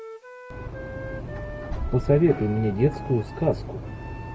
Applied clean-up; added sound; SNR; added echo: none; Wind instrument, woodwind instrument; 16 dB; none.